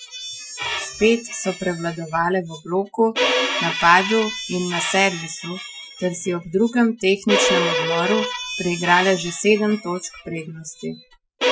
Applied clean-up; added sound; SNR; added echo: classical method Wiener filter.